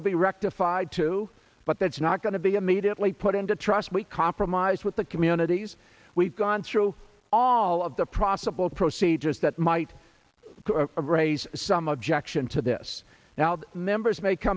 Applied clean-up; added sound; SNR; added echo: none; none; none; none.